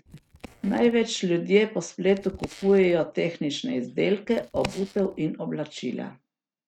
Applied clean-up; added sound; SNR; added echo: neural mask model RNNoise.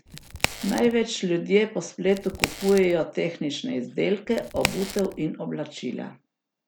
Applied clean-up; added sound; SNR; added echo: none; Crack; 7 dB; none.